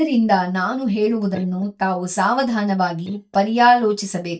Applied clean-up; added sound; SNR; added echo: neural mask model DeepFilterNet 3.